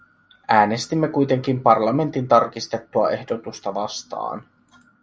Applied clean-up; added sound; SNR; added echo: none; none; none; none.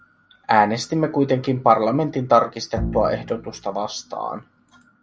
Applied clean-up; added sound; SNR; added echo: none; Bowed string instrument; 10 dB; none.